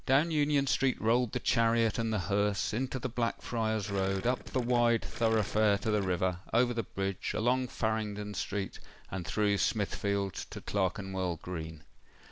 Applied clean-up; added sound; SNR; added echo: none; Gurgling; 15 dB; none.